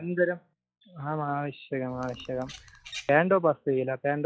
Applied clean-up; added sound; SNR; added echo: classical method log-MMSE.